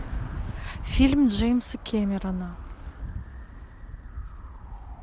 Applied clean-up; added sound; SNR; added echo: none; none; none; none.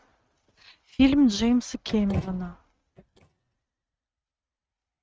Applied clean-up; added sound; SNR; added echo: neural mask model RNNoise.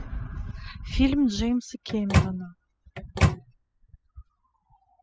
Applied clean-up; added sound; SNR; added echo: classical method spectral subtraction.